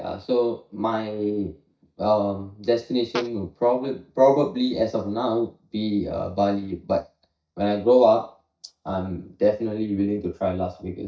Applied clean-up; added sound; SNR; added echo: neural mask model DeepFilterNet 3.